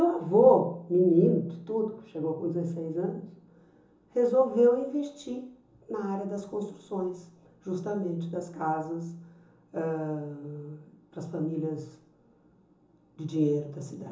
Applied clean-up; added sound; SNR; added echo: none; none; none; reverberation time 0.6 s.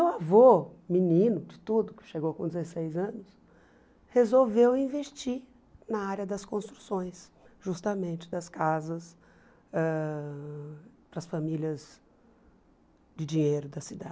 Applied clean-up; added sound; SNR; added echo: none; none; none; none.